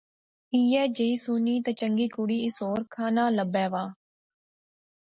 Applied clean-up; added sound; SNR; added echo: none; none; none; none.